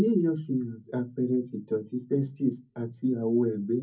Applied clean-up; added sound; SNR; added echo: none; none; none; reverberation time 0.3 s.